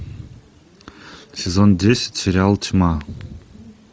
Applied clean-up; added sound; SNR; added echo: none; none; none; none.